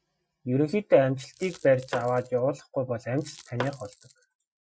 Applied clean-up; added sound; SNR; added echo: classical method Wiener filter.